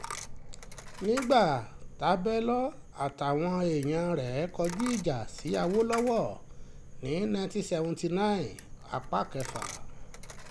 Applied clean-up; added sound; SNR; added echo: none; Coin (dropping); 11 dB; none.